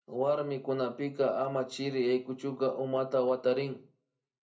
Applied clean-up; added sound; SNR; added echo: none; none; none; reverberation time 0.3 s.